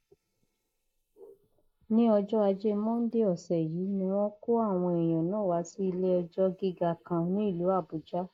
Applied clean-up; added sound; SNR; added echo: neural mask model Resemble Enhance denoiser.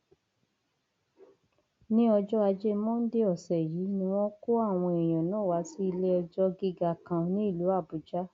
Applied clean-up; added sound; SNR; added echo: none; none; none; none.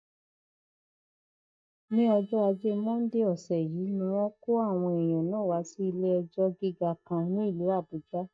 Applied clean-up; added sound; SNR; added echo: neural mask model DeepFilterNet 3.